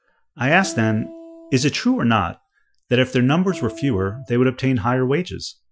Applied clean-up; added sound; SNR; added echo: classical method Wiener filter.